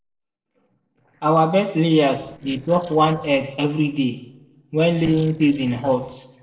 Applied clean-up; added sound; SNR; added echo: neural separator model SepFormer DNS4.